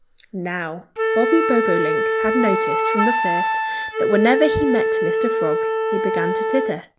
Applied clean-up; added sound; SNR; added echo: none; Wind instrument, woodwind instrument; -2 dB; none.